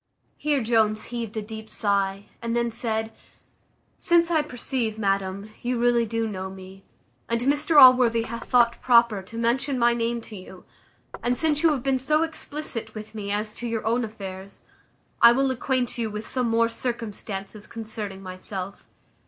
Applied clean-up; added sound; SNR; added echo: neural separator model SepFormer DNS4.